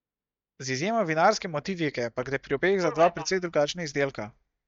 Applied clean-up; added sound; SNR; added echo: neural mask model DeepFilterNet 3.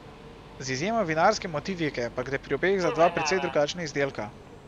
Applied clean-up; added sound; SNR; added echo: none; Subway, metro, underground; 11 dB; none.